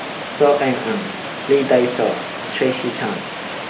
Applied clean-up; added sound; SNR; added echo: none; Water; 7 dB; none.